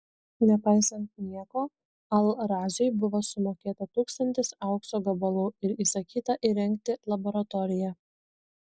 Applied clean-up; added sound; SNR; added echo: none; none; none; none.